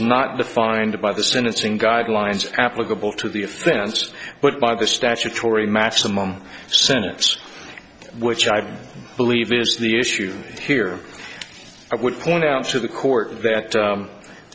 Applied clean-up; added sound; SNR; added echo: none; none; none; none.